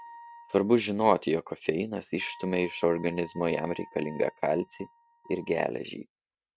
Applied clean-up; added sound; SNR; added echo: neural mask model RNNoise.